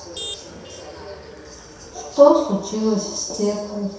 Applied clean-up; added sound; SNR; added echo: none; Motor vehicle (road); 18 dB; reverberation time 0.7 s.